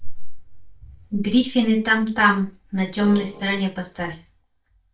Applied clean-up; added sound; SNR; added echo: neural mask model DeepFilterNet 3.